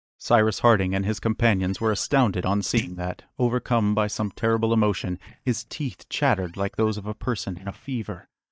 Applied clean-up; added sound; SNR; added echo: neural mask model DeepFilterNet 3.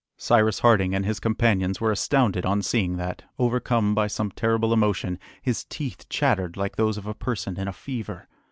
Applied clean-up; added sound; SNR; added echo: none; none; none; none.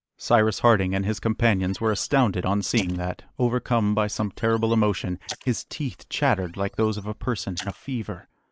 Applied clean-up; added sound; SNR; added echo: neural mask model Resemble Enhance denoiser.